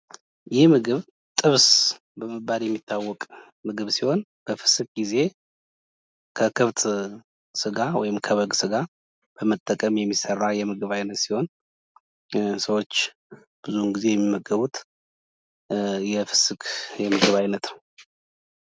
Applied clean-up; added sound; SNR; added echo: none; none; none; none.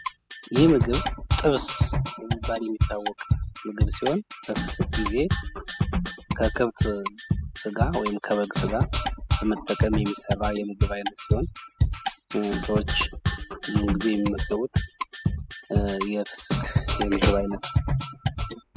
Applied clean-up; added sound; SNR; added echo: classical method spectral subtraction.